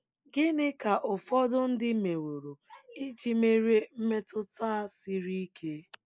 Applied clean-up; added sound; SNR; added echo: neural mask model Resemble Enhance denoiser.